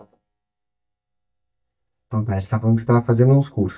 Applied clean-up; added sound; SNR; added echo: neural mask model DeepFilterNet 3.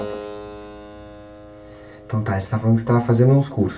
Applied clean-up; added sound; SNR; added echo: none; Keyboard (musical); 17 dB; reverberation time 0.2 s.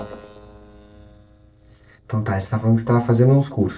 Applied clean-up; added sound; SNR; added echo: neural separator model SepFormer DNS4.